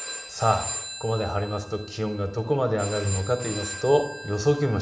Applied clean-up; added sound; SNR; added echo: none; Telephone; 11 dB; reverberation time 1.7 s.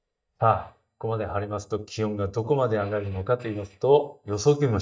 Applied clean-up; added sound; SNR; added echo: neural mask model DeepFilterNet 3.